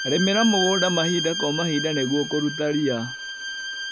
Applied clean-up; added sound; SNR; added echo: none; Bowed string instrument; 5 dB; none.